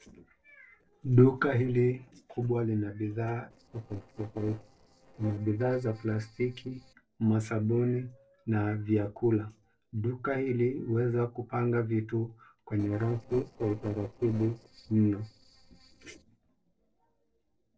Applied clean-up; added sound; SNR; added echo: neural separator model SepFormer DNS4.